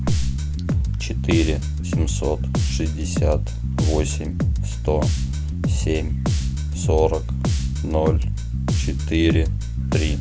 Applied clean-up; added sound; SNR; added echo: none; Bass guitar; -4 dB; none.